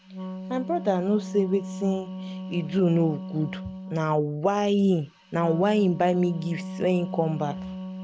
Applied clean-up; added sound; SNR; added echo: none; Wind instrument, woodwind instrument; 10 dB; none.